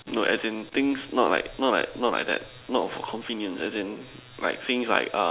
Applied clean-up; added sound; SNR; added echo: none; none; none; none.